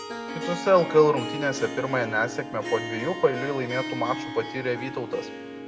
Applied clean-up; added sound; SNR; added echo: none; Harp; 8 dB; reverberation time 1.0 s.